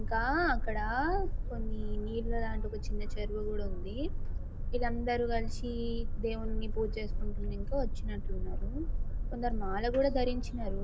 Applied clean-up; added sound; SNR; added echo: none; Boat, Water vehicle; -3 dB; none.